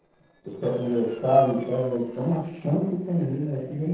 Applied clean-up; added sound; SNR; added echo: neural separator model SepFormer DNS4.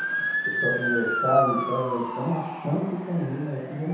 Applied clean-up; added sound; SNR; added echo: none; Motor vehicle (road) / Siren; 2 dB; reverberation time 0.9 s.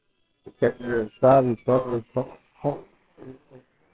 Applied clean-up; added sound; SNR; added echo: neural separator model SepFormer WHAMR!.